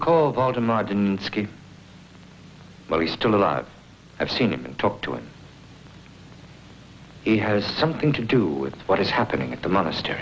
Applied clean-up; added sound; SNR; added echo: none; none; none; none.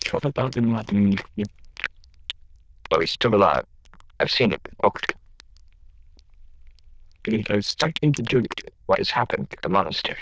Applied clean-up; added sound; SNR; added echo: neural diffusion model UNIVERSE++.